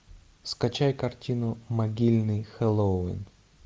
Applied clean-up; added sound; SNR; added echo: none; none; none; none.